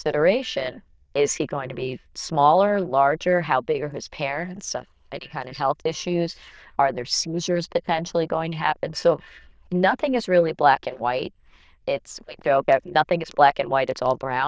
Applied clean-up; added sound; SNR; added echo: neural diffusion model UNIVERSE++.